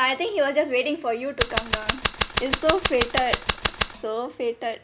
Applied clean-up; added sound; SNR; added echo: none; Scissors; 1 dB; none.